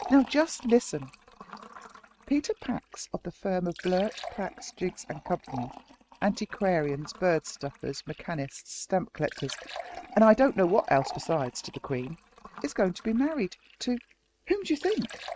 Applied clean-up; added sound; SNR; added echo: neural mask model RNNoise.